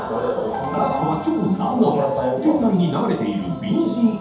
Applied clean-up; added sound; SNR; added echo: none; none; none; reverberation time 0.8 s.